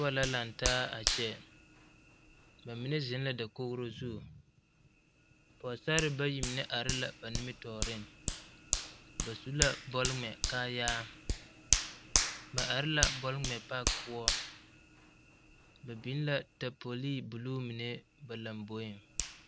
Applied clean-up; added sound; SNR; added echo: none; Hands; 1 dB; none.